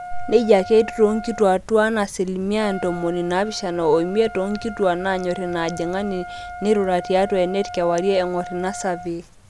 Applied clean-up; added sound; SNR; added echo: none; Trumpet; 14 dB; none.